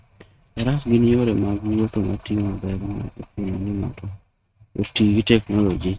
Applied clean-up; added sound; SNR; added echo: neural mask model RNNoise.